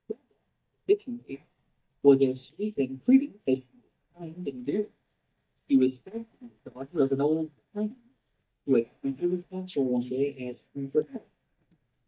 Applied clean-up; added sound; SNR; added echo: neural mask model DeepFilterNet 3.